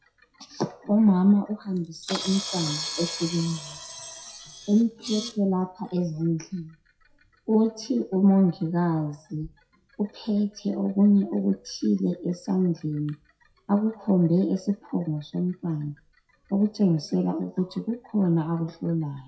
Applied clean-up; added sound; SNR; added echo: classical method WPE with log-MMSE.